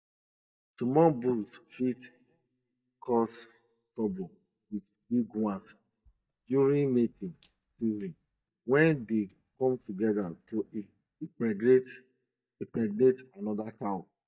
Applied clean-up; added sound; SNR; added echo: neural mask model DeepFilterNet 3.